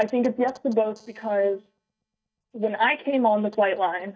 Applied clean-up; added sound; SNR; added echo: neural mask model DeepFilterNet 3.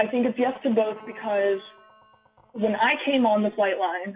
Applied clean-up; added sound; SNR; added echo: classical method WPE with log-MMSE.